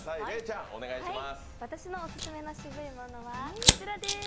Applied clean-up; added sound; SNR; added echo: none; Fire; -4 dB; none.